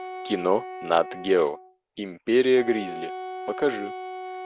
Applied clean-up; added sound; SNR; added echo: none; Wind instrument, woodwind instrument; 11 dB; none.